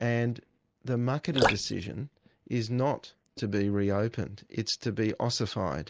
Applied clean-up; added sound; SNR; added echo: neural mask model Resemble Enhance denoiser.